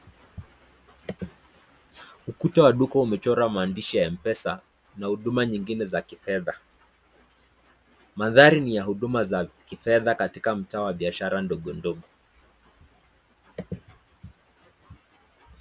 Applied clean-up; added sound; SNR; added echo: none; none; none; none.